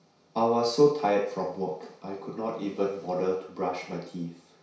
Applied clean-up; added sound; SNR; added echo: none; none; none; reverberation time 0.6 s.